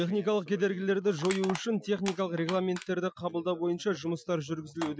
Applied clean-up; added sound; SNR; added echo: classical method Wiener filter.